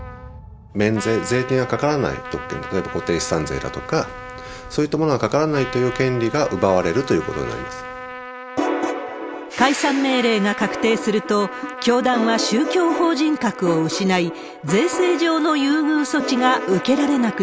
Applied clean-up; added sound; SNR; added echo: none; Trumpet; 13 dB; none.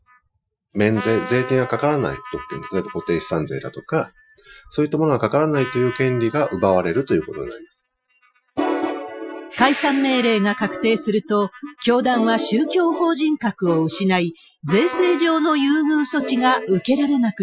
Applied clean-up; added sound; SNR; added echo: classical method Wiener filter.